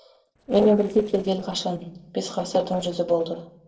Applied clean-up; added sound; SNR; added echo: neural separator model SepFormer DNS4.